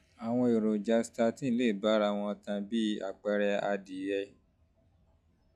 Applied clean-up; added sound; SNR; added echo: classical method log-MMSE.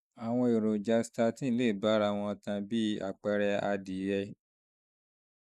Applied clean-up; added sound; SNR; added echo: neural mask model Resemble Enhance denoiser.